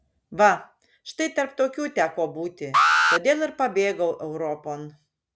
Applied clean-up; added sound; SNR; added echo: none; Alarm; -2 dB; none.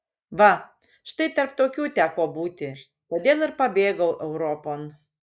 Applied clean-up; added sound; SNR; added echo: neural mask model Resemble Enhance denoiser.